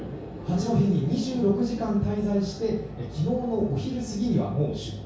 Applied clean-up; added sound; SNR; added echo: none; none; none; reverberation time 0.6 s.